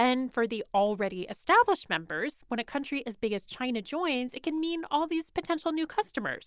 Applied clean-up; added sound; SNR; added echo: none; none; none; none.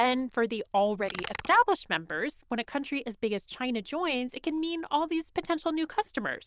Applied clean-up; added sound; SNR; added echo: neural diffusion model UNIVERSE++.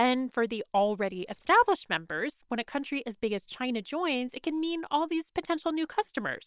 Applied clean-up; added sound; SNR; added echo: neural separator model SepFormer WHAM!.